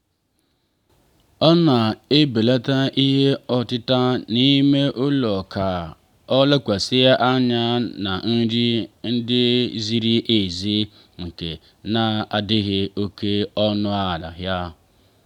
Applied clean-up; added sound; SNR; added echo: none; none; none; none.